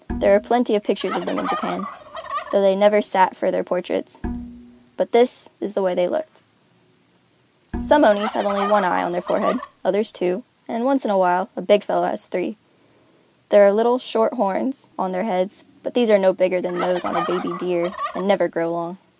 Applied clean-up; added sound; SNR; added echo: none; Bowed string instrument + Fowl; 10 dB; none.